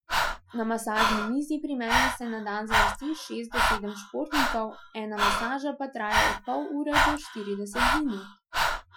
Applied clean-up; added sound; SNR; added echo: classical method Wiener filter.